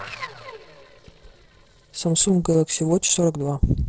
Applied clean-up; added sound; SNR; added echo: neural separator model SepFormer DNS4.